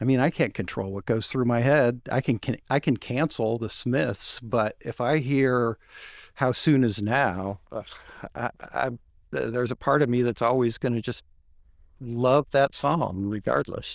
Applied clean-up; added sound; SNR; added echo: neural diffusion model UNIVERSE++.